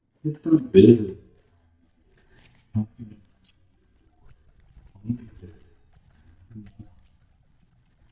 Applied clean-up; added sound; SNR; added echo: neural mask model DeepFilterNet 3.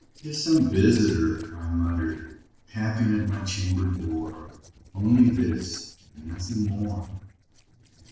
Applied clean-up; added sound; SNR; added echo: neural separator model SepFormer DNS4.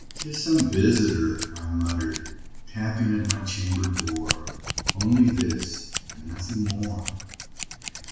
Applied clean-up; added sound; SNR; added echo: none; Scissors; 9 dB; reverberation time 0.7 s.